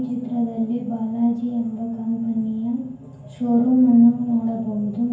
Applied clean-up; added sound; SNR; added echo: none; none; none; reverberation time 0.9 s.